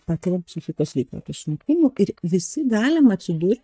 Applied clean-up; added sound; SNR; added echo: neural mask model DeepFilterNet 3.